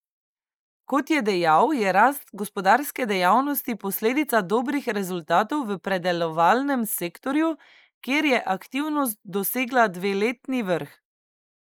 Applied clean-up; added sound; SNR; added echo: neural mask model Resemble Enhance denoiser.